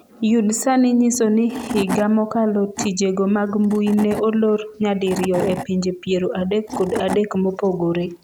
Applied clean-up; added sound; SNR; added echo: none; Wood / Tools; 14 dB; none.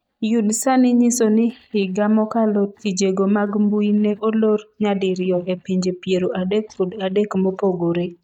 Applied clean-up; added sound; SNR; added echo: neural mask model DeepFilterNet 3.